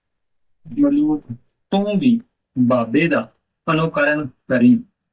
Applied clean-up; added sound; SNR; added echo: neural mask model DeepFilterNet 3.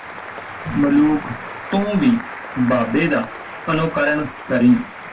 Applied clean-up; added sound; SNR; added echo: none; Applause; 13 dB; reverberation time 0.1 s.